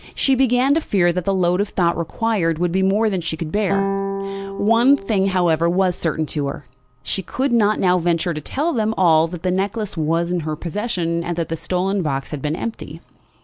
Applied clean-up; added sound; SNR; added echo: none; Guitar; 8 dB; none.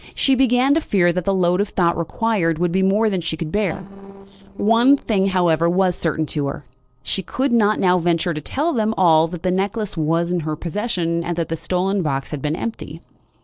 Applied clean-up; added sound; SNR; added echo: neural separator model SepFormer DNS4.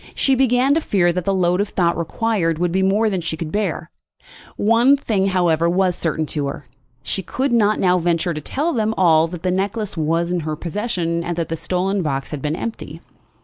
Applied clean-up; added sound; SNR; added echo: neural mask model Resemble Enhance denoiser.